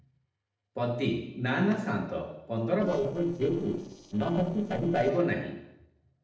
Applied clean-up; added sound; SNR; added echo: neural separator model SepFormer DNS4.